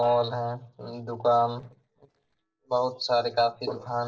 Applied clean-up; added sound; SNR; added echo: neural separator model SepFormer DNS4.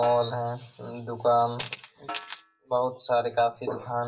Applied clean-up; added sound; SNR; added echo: none; Snare drum; 19 dB; reverberation time 0.2 s.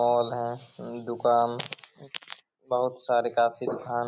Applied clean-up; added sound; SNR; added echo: none; none; none; none.